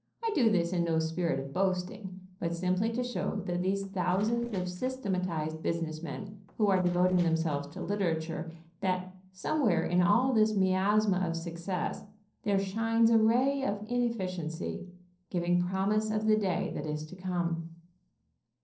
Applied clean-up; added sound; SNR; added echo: neural separator model SepFormer DNS4.